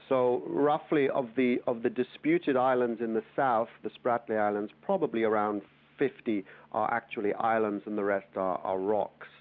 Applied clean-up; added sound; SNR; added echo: none; none; none; none.